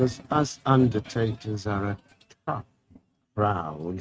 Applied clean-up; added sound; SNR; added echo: neural mask model RNNoise.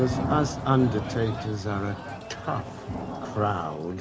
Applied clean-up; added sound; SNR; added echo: none; Thunder / Rain; 6 dB; none.